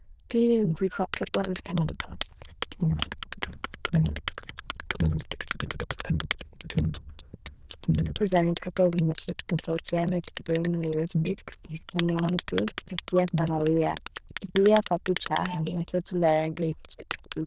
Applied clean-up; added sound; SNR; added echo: neural diffusion model UNIVERSE++.